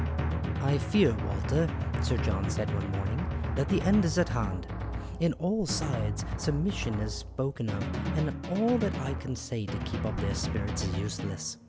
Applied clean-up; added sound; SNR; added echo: none; Drum; 1 dB; none.